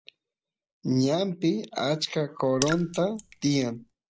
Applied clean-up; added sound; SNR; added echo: none; Raindrop / Splash, splatter; 10 dB; none.